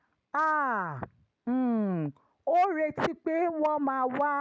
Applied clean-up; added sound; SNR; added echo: none; none; none; none.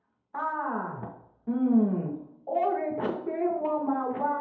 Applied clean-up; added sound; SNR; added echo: none; none; none; reverberation time 2.0 s.